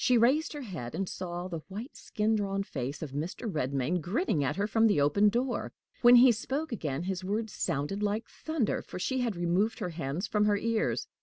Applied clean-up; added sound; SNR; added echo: none; none; none; none.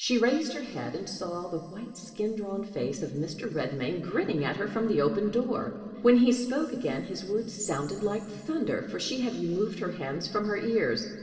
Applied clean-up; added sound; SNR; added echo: none; none; none; reverberation time 2.4 s.